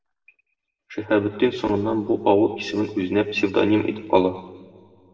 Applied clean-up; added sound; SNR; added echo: none; none; none; reverberation time 1.6 s.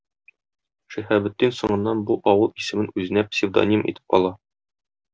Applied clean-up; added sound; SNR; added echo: none; none; none; none.